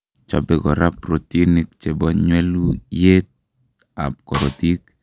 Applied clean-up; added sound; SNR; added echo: none; Snare drum; 10 dB; none.